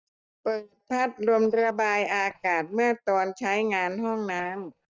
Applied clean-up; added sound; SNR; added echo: neural mask model DeepFilterNet 3.